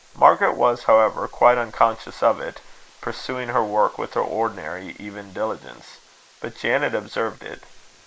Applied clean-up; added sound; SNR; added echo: neural mask model Resemble Enhance denoiser.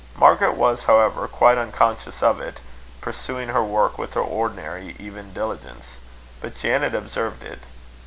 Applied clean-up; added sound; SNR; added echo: none; none; none; none.